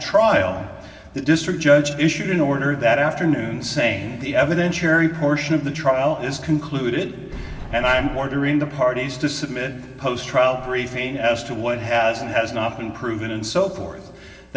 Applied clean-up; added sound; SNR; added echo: none; Sliding door; 11 dB; reverberation time 2.7 s.